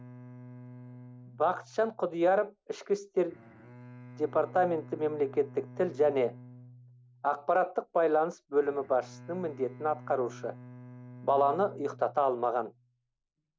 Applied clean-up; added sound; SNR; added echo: none; Bowed string instrument; 19 dB; none.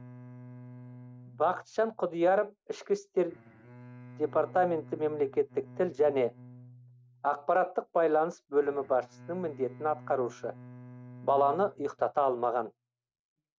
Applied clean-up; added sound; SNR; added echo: neural mask model RNNoise.